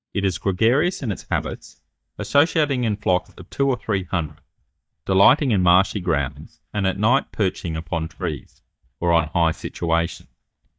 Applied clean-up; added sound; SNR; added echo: neural mask model DeepFilterNet 3.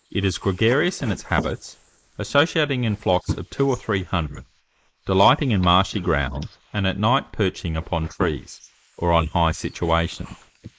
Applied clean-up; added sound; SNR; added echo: neural mask model Resemble Enhance denoiser.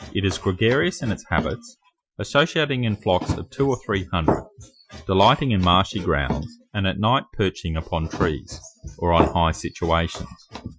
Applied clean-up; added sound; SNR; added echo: classical method Wiener filter.